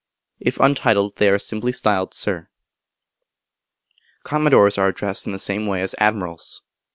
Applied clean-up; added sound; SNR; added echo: none; none; none; none.